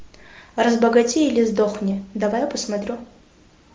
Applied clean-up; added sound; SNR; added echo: none; none; none; none.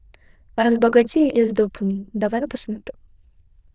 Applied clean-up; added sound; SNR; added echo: neural diffusion model UNIVERSE++.